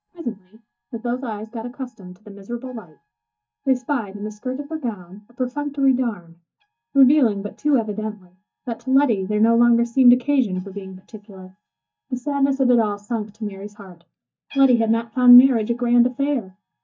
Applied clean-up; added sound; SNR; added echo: neural mask model DeepFilterNet 3.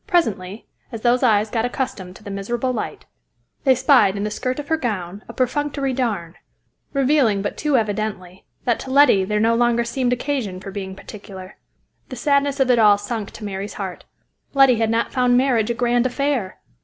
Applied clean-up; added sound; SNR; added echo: none; none; none; none.